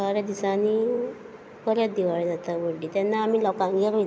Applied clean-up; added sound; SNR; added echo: none; none; none; none.